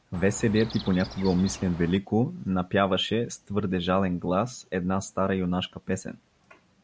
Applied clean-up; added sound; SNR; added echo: none; Chirp, tweet; 15 dB; none.